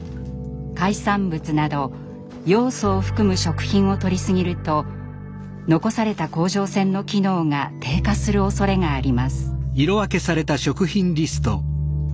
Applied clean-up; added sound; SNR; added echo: none; none; none; none.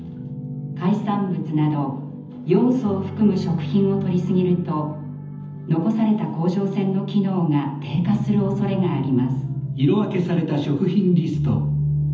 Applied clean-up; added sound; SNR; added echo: none; none; none; reverberation time 0.8 s.